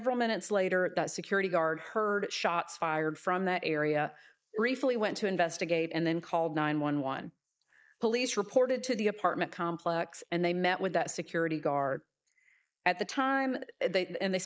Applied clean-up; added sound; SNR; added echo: neural mask model Resemble Enhance denoiser.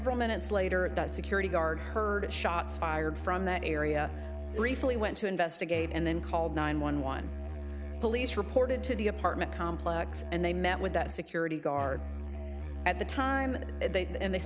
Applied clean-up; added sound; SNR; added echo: none; Musical instrument; 6 dB; none.